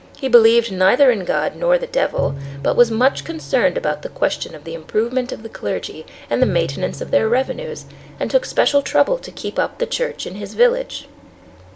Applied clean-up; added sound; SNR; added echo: none; Bowed string instrument; 14 dB; none.